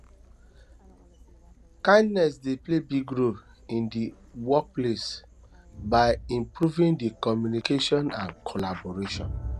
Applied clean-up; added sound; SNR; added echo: none; Crowd; 16 dB; none.